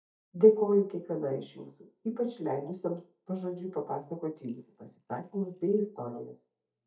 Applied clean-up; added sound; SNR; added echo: neural mask model DeepFilterNet 3.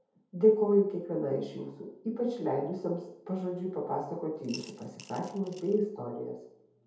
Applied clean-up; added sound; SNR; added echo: none; Coin (dropping) / Glass; 19 dB; reverberation time 0.8 s.